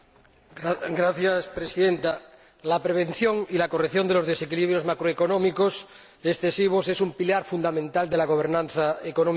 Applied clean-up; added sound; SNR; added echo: none; none; none; none.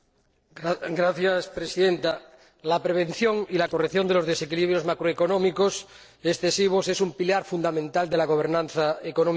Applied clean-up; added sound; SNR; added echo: neural separator model SepFormer DNS4.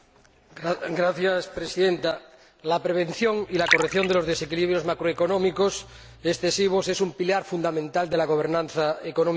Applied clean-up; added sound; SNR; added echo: none; Liquid; 8 dB; none.